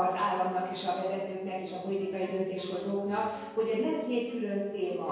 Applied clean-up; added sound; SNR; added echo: none; Wind instrument, woodwind instrument; 19 dB; reverberation time 1.0 s.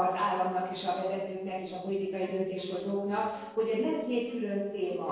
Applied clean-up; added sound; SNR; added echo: neural separator model SepFormer DNS4.